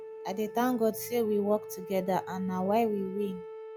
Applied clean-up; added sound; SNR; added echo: none; Wind instrument, woodwind instrument; 12 dB; none.